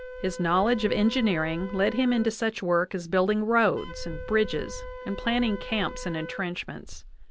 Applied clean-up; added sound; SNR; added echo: none; Wind instrument, woodwind instrument + Dog; 12 dB; none.